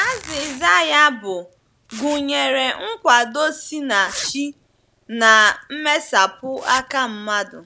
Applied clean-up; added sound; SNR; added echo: none; Zipper (clothing); 18 dB; none.